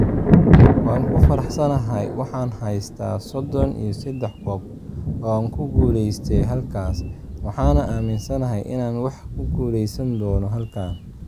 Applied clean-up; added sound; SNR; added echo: none; Thunder; -3 dB; none.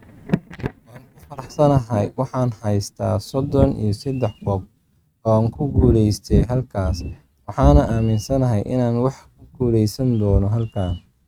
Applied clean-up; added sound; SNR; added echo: neural mask model RNNoise.